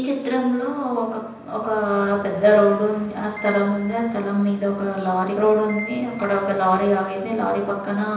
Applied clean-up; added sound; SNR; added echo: none; Piano; 18 dB; reverberation time 0.9 s.